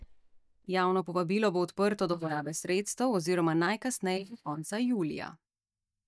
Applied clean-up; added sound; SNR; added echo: neural mask model DeepFilterNet 3.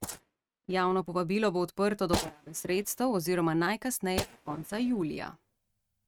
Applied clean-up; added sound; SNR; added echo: neural mask model RNNoise.